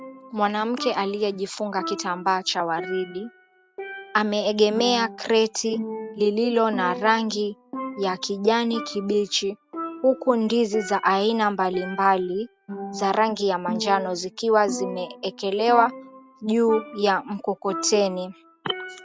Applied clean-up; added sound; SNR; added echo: none; Percussion; 13 dB; none.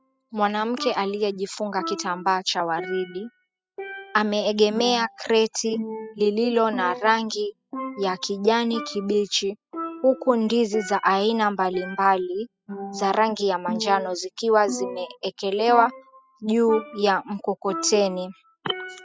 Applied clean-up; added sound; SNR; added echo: classical method spectral subtraction.